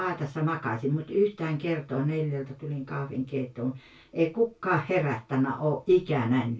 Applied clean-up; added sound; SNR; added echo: none; none; none; reverberation time 0.2 s.